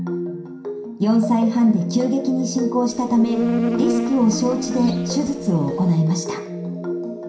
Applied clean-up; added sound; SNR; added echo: none; Insect; 6 dB; reverberation time 0.5 s.